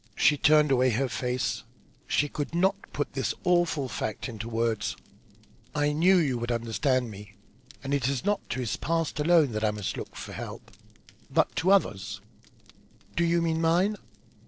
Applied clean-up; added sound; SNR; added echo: neural separator model SepFormer DNS4.